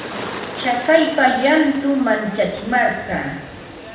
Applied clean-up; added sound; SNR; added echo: none; Bird; 13 dB; reverberation time 0.9 s.